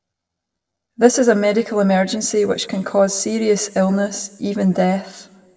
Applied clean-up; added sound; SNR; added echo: none; none; none; reverberation time 1.1 s.